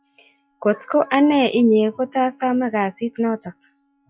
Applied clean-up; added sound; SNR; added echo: classical method log-MMSE.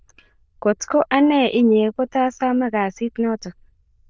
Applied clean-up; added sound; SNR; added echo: neural diffusion model UNIVERSE++.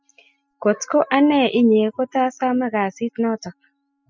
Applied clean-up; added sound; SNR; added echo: classical method spectral subtraction.